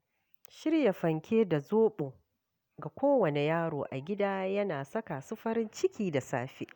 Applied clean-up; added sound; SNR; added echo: none; none; none; none.